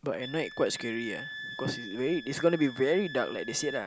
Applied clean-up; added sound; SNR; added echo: none; Wind instrument, woodwind instrument; 13 dB; none.